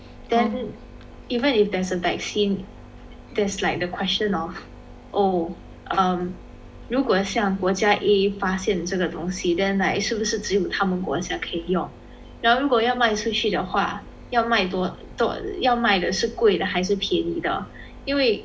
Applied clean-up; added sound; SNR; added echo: none; none; none; none.